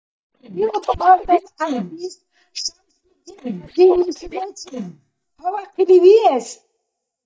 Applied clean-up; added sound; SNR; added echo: neural mask model DeepFilterNet 3.